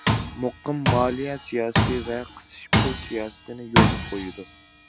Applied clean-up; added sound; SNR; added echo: none; Tools; -4 dB; none.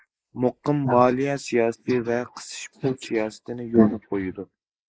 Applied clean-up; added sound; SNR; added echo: neural mask model Resemble Enhance denoiser.